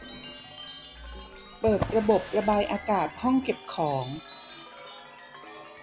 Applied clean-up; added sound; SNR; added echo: none; Drawer open or close + Chime; 10 dB; none.